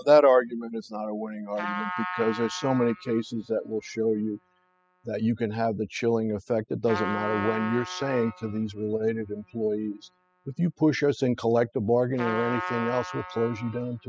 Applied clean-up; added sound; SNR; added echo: classical method spectral subtraction.